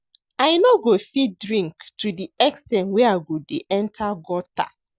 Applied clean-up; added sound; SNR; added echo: none; none; none; none.